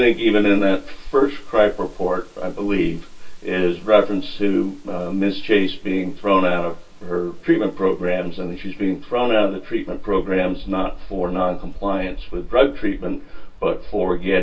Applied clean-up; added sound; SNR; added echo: none; Rain; 15 dB; reverberation time 0.2 s.